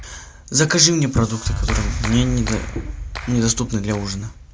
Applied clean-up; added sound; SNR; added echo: none; Clapping; 6 dB; none.